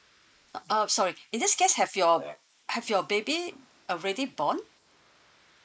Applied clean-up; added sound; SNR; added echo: neural mask model Resemble Enhance denoiser.